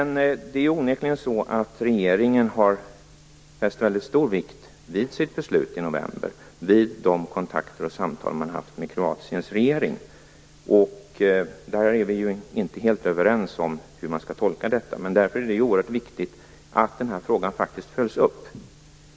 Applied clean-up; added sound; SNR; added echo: none; none; none; none.